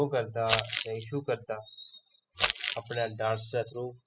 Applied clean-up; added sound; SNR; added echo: classical method spectral subtraction.